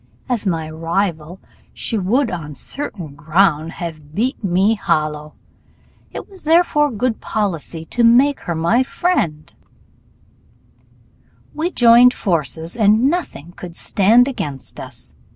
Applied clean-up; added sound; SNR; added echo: none; none; none; none.